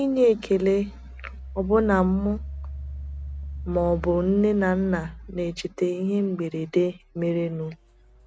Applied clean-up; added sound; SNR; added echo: none; Engine; 13 dB; none.